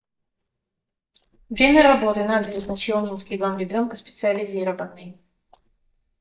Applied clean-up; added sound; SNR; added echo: neural mask model DeepFilterNet 3.